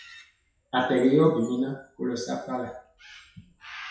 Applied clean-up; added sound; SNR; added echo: classical method WPE with log-MMSE.